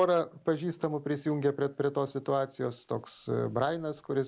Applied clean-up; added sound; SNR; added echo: none; none; none; none.